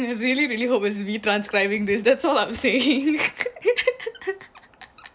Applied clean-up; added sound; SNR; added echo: none; none; none; none.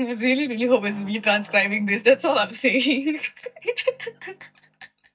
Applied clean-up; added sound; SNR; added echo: neural mask model DeepFilterNet 3.